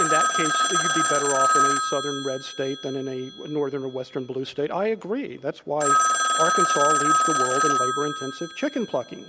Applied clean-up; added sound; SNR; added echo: none; Telephone; -4 dB; none.